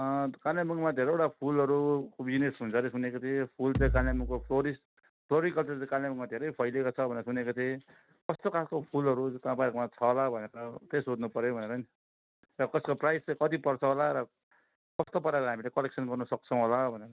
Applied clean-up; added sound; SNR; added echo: neural mask model RNNoise.